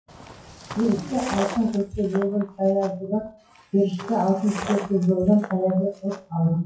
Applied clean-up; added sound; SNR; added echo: classical method WPE with log-MMSE.